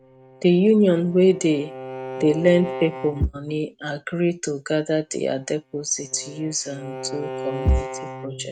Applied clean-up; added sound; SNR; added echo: neural mask model RNNoise.